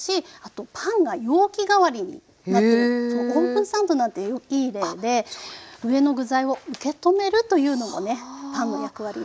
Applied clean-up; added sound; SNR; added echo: none; none; none; none.